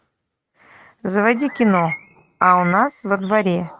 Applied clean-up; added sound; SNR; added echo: neural mask model RNNoise.